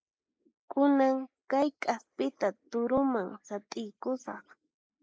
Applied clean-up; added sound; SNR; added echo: neural mask model Resemble Enhance denoiser.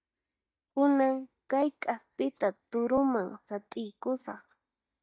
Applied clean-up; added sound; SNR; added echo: neural mask model DeepFilterNet 3.